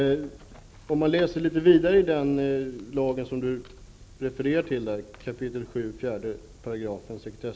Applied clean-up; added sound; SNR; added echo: none; none; none; none.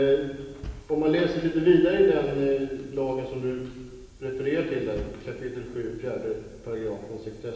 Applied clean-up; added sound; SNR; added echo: none; Bass drum; 16 dB; reverberation time 1.3 s.